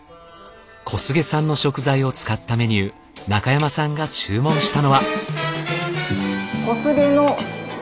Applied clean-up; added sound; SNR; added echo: none; Bicycle bell; 8 dB; none.